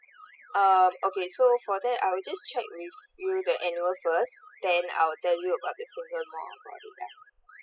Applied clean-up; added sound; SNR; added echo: classical method spectral subtraction.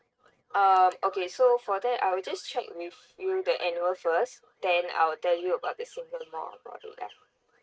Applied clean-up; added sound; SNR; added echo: neural mask model RNNoise.